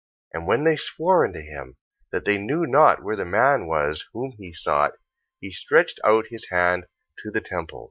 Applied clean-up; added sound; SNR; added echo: neural mask model DeepFilterNet 3.